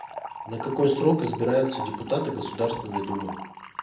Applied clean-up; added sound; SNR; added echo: none; Fill (with liquid) / Trickle, dribble; 10 dB; reverberation time 0.6 s.